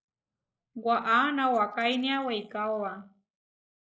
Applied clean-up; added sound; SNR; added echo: neural mask model Resemble Enhance denoiser.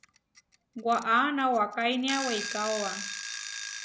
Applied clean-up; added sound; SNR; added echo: none; Alarm / Clock; 9 dB; none.